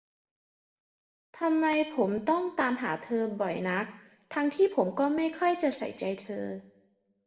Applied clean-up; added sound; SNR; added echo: none; none; none; reverberation time 0.6 s.